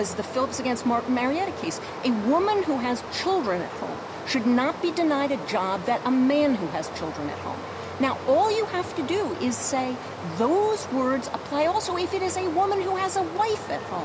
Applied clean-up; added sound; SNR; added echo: none; Stream; 10 dB; none.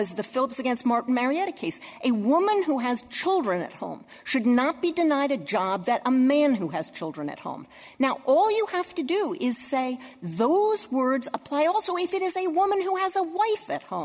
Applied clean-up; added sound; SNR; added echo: none; none; none; none.